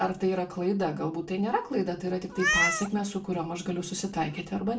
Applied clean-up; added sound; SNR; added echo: none; Meow; 2 dB; reverberation time 0.3 s.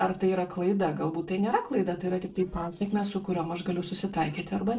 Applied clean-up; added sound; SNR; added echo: neural separator model SepFormer DNS4.